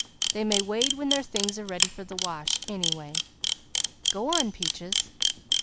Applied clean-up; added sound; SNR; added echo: none; Camera; -3 dB; none.